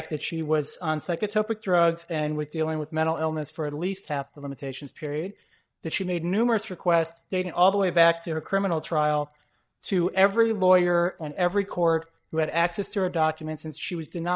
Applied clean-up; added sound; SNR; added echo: neural mask model DeepFilterNet 3.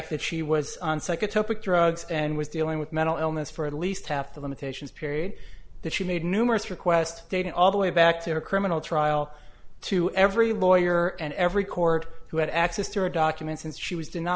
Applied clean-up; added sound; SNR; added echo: none; none; none; none.